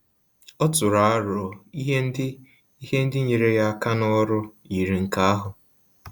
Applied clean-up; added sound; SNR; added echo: none; none; none; none.